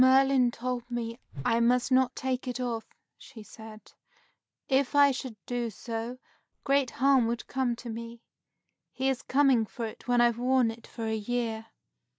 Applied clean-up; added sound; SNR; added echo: neural mask model Resemble Enhance denoiser.